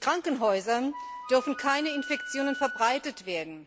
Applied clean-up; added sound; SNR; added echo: none; Wind instrument, woodwind instrument; 11 dB; none.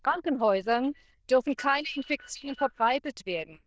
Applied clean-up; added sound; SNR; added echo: neural diffusion model UNIVERSE++.